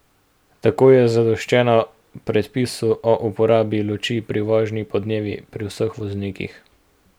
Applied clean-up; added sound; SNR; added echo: none; none; none; none.